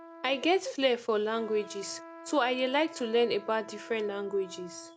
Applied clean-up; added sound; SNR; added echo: none; Trumpet; 18 dB; none.